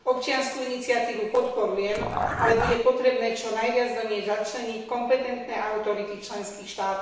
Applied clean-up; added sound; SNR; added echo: none; Dog; 2 dB; reverberation time 0.9 s.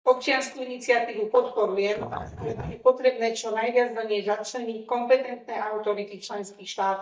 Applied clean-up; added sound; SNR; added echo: neural mask model DeepFilterNet 3.